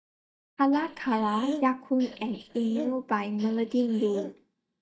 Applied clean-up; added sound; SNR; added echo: neural mask model DeepFilterNet 3.